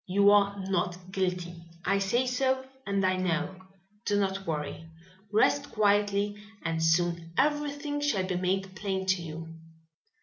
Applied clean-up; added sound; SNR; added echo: none; none; none; none.